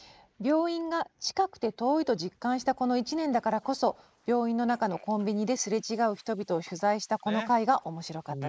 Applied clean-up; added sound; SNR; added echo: neural mask model Resemble Enhance denoiser.